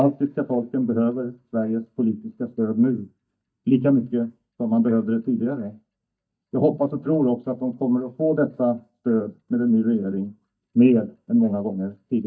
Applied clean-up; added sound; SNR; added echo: neural mask model DeepFilterNet 3.